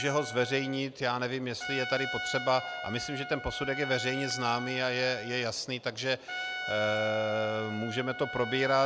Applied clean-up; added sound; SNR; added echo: none; Trumpet; 8 dB; none.